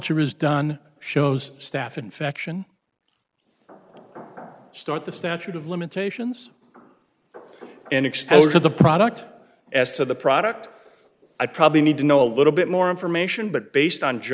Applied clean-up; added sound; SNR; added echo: none; none; none; none.